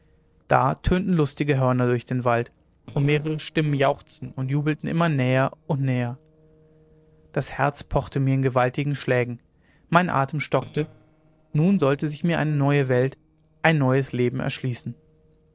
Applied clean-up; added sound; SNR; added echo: neural separator model SepFormer DNS4.